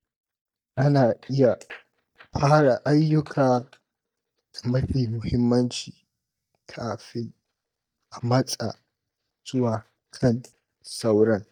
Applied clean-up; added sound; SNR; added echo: neural mask model DeepFilterNet 3.